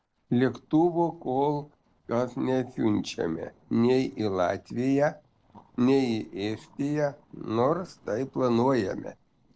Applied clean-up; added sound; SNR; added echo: neural separator model SepFormer DNS4.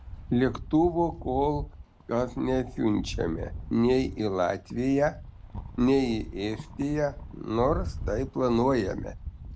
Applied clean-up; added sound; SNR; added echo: none; Rattle; 11 dB; none.